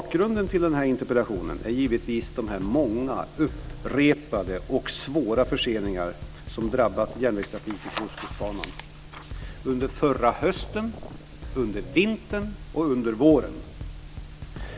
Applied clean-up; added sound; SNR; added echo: none; Drum kit; 13 dB; none.